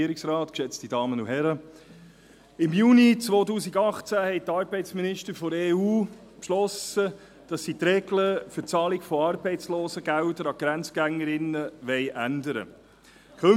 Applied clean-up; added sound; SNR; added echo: none; none; none; none.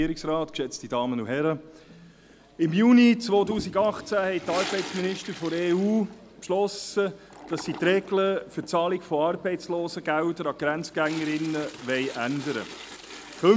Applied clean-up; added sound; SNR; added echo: none; Toilet flush; 16 dB; none.